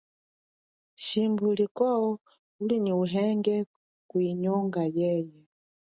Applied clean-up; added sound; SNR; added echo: none; none; none; none.